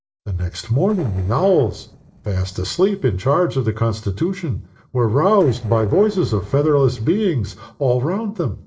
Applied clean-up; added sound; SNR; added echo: neural separator model SepFormer DNS4.